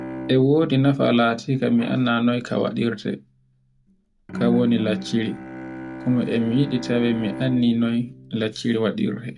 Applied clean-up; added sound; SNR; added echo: none; Bowed string instrument; 13 dB; none.